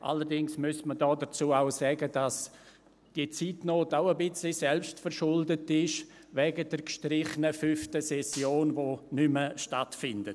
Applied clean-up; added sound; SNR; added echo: none; Gunshot, gunfire; 17 dB; none.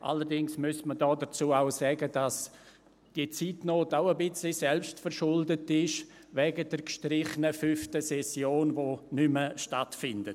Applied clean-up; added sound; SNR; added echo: none; none; none; none.